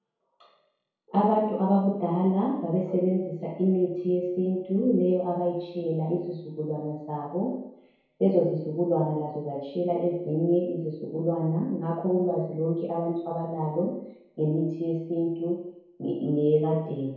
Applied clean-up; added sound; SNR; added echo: none; none; none; reverberation time 0.9 s.